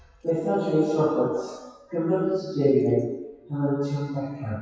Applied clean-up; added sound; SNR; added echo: classical method WPE with log-MMSE.